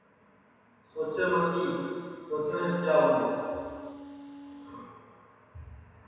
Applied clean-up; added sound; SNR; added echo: none; Wind instrument, woodwind instrument; 15 dB; reverberation time 1.9 s.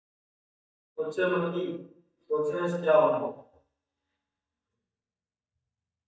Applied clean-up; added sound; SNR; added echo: neural mask model DeepFilterNet 3.